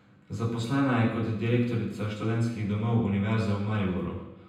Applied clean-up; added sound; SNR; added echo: none; none; none; reverberation time 0.9 s.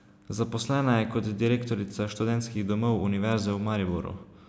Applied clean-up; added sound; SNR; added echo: none; none; none; none.